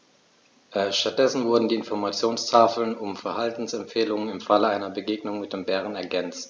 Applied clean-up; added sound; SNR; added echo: none; none; none; none.